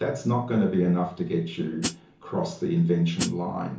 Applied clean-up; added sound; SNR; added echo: none; Hi-hat; 6 dB; reverberation time 0.7 s.